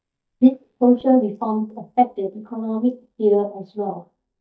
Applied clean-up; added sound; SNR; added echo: neural mask model DeepFilterNet 3.